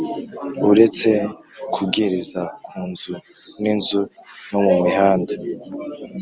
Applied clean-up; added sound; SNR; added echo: none; none; none; none.